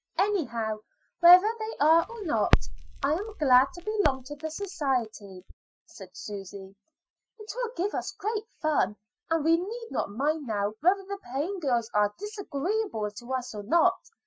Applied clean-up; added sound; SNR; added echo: classical method Wiener filter.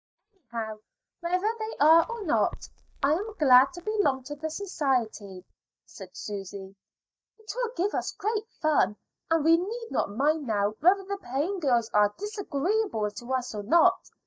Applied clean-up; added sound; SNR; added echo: neural mask model DeepFilterNet 3.